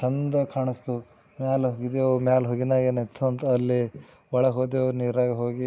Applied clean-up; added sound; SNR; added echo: none; none; none; none.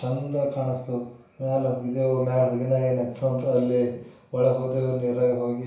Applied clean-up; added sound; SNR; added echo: none; none; none; reverberation time 0.7 s.